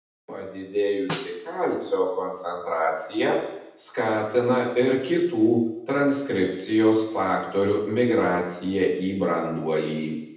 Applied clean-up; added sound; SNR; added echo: none; Snare drum; 14 dB; reverberation time 0.9 s.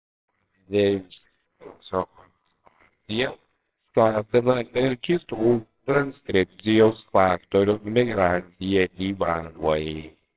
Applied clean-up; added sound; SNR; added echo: neural separator model SepFormer WHAMR!.